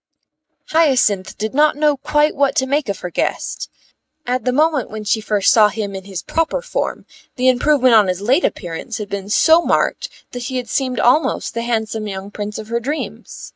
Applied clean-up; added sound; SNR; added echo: neural mask model RNNoise.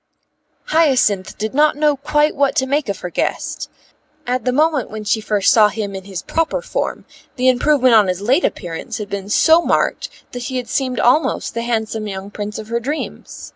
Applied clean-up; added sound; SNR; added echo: none; Hammer; 19 dB; none.